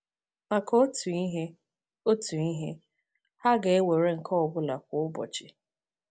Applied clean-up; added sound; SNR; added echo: none; none; none; none.